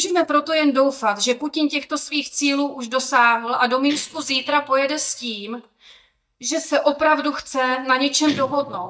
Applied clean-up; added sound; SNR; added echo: neural mask model DeepFilterNet 3.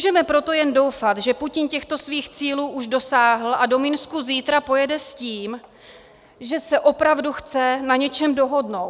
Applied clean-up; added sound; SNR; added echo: none; none; none; none.